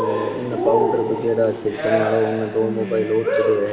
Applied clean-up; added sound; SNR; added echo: none; Cheering; 2 dB; reverberation time 0.8 s.